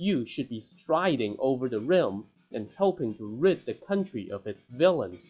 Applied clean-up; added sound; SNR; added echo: classical method log-MMSE.